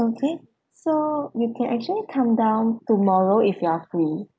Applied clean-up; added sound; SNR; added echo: none; none; none; none.